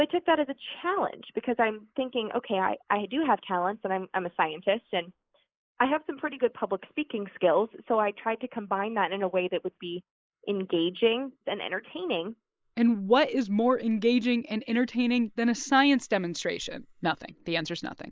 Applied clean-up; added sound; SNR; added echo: neural mask model Resemble Enhance denoiser.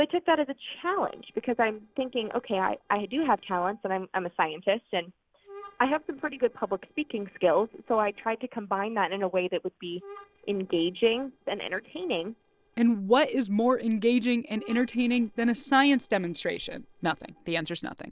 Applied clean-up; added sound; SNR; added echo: neural separator model SepFormer DNS4.